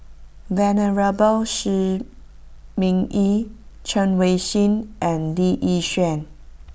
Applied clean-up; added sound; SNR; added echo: none; none; none; none.